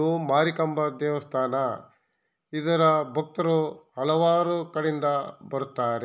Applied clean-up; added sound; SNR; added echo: none; none; none; none.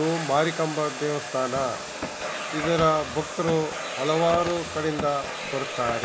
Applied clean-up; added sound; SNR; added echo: none; Domestic sounds, home sounds; 7 dB; none.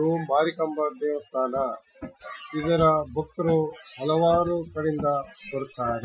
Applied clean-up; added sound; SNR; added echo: classical method Wiener filter.